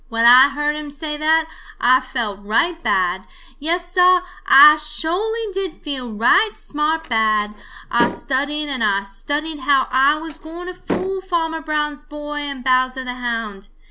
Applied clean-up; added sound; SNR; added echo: none; Slam; 11 dB; none.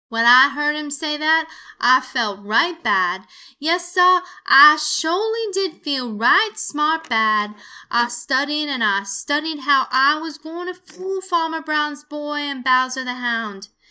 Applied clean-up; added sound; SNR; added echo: neural mask model DeepFilterNet 3.